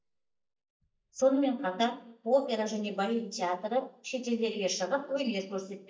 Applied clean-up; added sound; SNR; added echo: neural mask model DeepFilterNet 3.